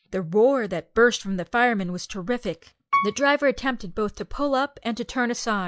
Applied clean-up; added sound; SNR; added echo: classical method log-MMSE.